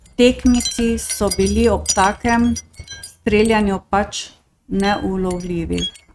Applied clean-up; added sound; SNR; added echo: neural mask model RNNoise.